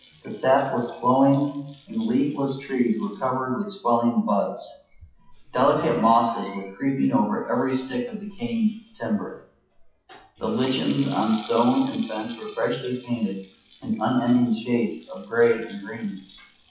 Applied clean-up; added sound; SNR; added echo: classical method WPE with log-MMSE.